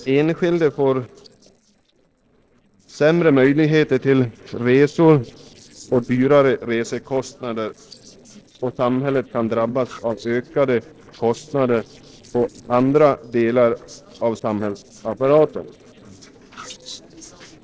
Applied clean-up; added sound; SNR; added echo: neural separator model SepFormer DNS4.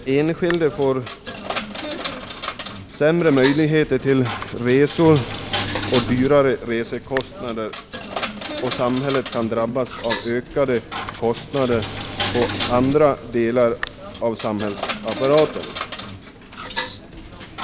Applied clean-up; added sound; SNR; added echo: none; Coin (dropping); 4 dB; none.